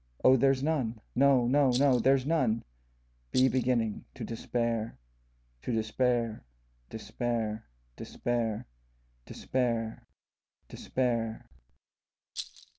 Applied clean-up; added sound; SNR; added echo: none; Rattle; 12 dB; none.